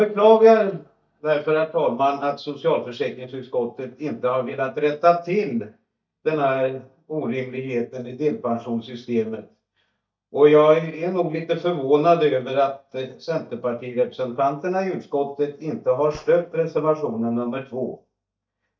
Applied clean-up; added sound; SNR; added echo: neural mask model DeepFilterNet 3.